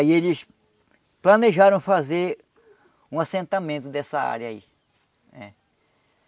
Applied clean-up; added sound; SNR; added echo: none; none; none; none.